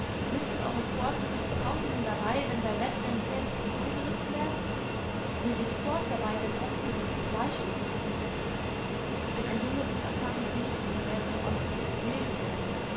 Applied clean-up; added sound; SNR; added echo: none; Fixed-wing aircraft, airplane; -5 dB; reverberation time 0.5 s.